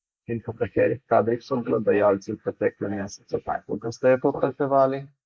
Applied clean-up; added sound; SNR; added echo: neural mask model Resemble Enhance denoiser.